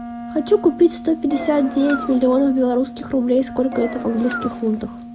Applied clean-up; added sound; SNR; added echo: none; Engine + Wind instrument, woodwind instrument; 11 dB; none.